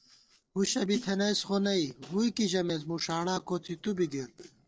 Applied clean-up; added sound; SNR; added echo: neural separator model SepFormer DNS4.